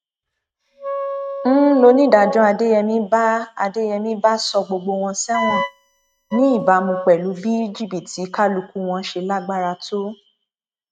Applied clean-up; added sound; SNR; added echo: neural mask model RNNoise.